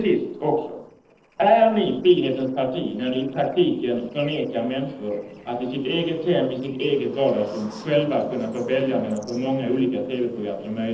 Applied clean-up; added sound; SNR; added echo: neural separator model SepFormer DNS4.